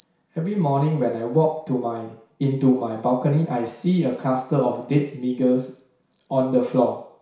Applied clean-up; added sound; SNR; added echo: none; Cricket; 15 dB; reverberation time 0.6 s.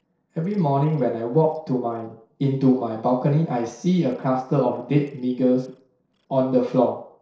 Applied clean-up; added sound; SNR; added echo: neural separator model SepFormer DNS4.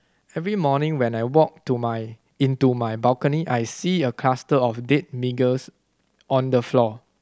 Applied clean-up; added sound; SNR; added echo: none; none; none; none.